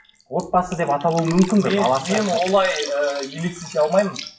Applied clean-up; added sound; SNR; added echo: classical method WPE with log-MMSE.